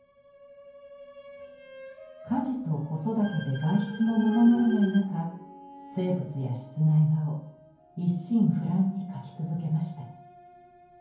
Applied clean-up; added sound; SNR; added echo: none; Bowed string instrument; 18 dB; reverberation time 0.9 s.